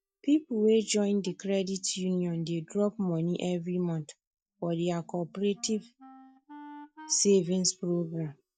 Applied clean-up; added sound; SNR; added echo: neural mask model DeepFilterNet 3.